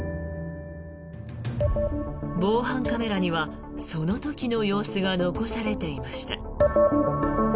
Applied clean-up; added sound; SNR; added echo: none; none; none; none.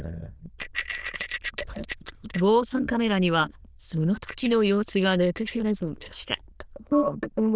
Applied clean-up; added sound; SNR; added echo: neural diffusion model UNIVERSE++.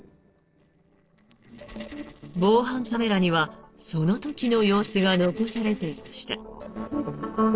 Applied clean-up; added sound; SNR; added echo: neural separator model SepFormer DNS4.